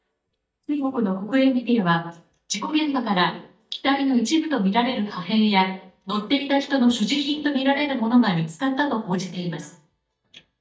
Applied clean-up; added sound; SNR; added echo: neural mask model DeepFilterNet 3.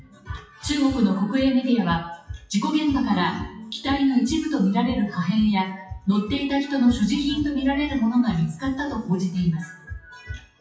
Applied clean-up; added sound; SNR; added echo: classical method WPE with log-MMSE.